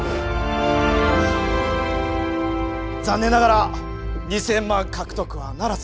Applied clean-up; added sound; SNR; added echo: none; none; none; none.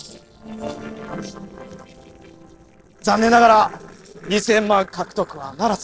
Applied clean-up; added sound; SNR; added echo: neural separator model SepFormer DNS4.